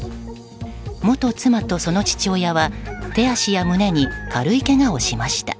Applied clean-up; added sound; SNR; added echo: none; Chicken, rooster; 19 dB; none.